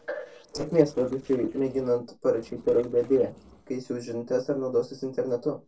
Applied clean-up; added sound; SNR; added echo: neural separator model SepFormer DNS4.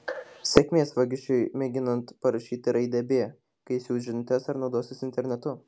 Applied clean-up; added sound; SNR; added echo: none; none; none; none.